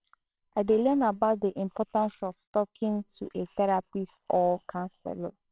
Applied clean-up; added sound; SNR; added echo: neural separator model SepFormer WHAMR!.